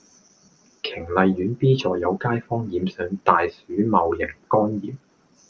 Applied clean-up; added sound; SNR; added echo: none; none; none; none.